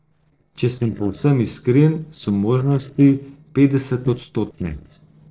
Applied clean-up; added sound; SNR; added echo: neural separator model SepFormer DNS4.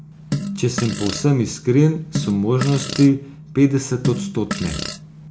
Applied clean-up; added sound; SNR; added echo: none; Fart; 8 dB; reverberation time 0.3 s.